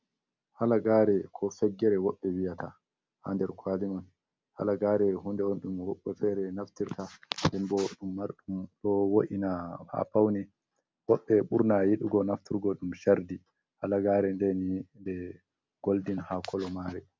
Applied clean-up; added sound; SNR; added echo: none; none; none; none.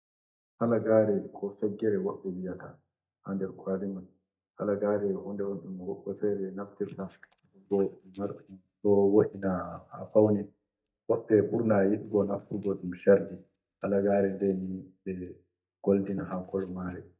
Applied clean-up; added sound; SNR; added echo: neural mask model DeepFilterNet 3.